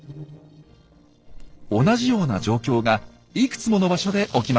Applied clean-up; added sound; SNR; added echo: neural separator model SepFormer DNS4.